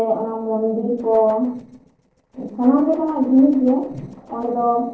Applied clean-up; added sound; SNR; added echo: neural separator model SepFormer DNS4.